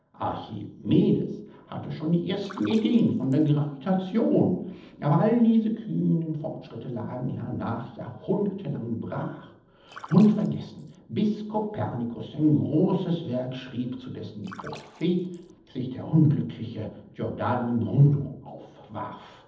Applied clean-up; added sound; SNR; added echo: neural separator model SepFormer DNS4.